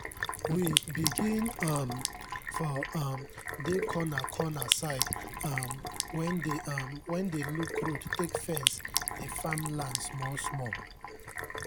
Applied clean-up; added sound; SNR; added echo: none; Sink (filling or washing); 1 dB; none.